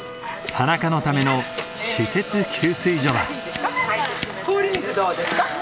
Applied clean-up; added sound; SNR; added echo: none; Scissors + Tools; 15 dB; none.